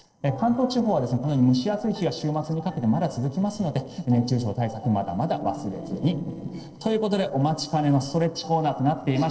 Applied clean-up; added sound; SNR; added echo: neural separator model SepFormer DNS4.